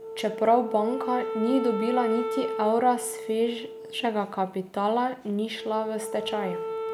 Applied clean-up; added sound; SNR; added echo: none; Wind instrument, woodwind instrument; 7 dB; none.